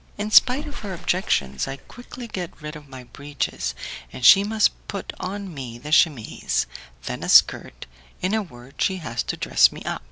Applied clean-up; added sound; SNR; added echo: none; Bathtub (filling or washing) / Water / Splash, splatter; 3 dB; none.